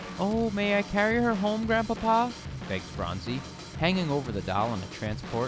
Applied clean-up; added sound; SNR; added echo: none; Drum / Drum kit; 10 dB; none.